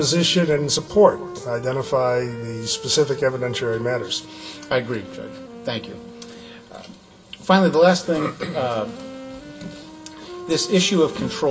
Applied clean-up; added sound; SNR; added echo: none; Wind instrument, woodwind instrument; 16 dB; reverberation time 1.6 s.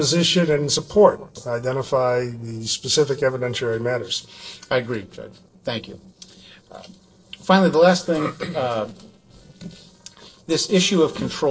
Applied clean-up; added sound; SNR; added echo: neural separator model SepFormer DNS4.